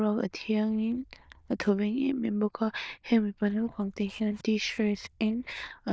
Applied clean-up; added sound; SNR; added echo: neural diffusion model UNIVERSE++.